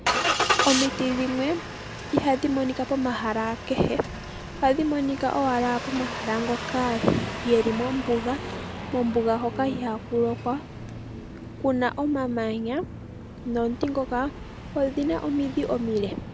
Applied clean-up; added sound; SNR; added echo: none; Engine starting; 6 dB; none.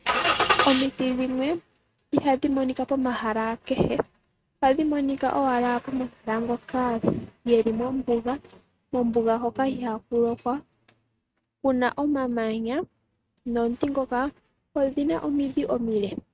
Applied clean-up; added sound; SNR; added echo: neural mask model RNNoise.